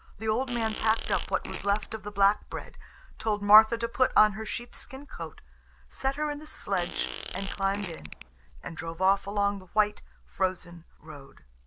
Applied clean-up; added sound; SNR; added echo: none; Fart; 12 dB; none.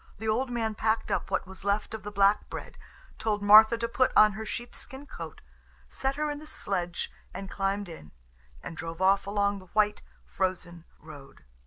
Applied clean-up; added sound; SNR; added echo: none; none; none; none.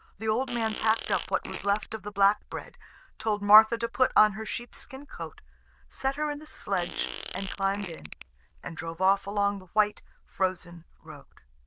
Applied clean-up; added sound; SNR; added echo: neural diffusion model UNIVERSE++.